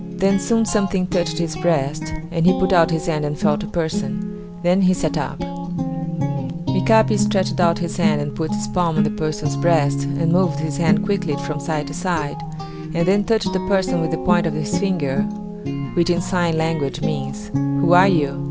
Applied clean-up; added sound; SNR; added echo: none; Guitar; 3 dB; none.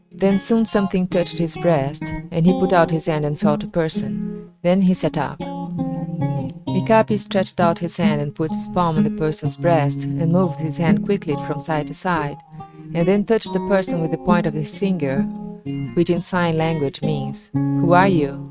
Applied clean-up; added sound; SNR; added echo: neural mask model RNNoise.